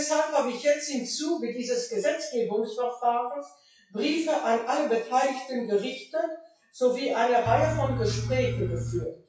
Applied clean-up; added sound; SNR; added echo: classical method WPE with log-MMSE.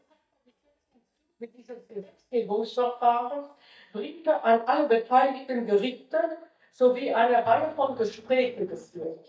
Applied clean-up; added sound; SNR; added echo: neural mask model DeepFilterNet 3.